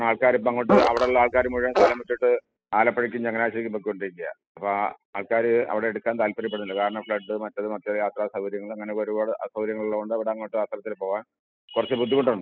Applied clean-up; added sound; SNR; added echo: classical method spectral subtraction.